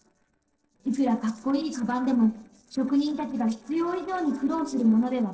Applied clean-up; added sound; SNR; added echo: neural separator model SepFormer DNS4.